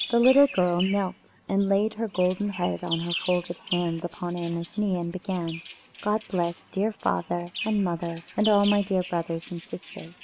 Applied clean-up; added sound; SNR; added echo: none; Bird vocalization, bird call, bird song; 13 dB; none.